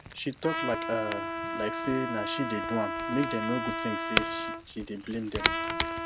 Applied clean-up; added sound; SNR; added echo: none; Trumpet + Crack / Crackle; -1 dB; none.